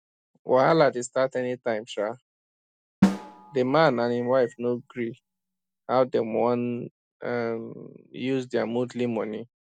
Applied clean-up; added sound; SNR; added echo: none; Drum; 5 dB; none.